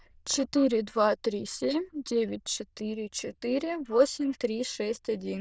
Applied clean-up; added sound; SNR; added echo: neural diffusion model UNIVERSE++.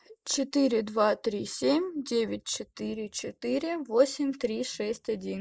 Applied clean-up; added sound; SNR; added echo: neural mask model Resemble Enhance denoiser.